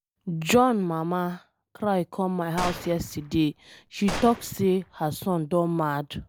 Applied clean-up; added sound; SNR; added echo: none; Gunshot, gunfire; 12 dB; none.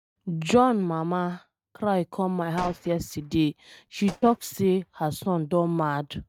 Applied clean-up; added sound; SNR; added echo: neural mask model RNNoise.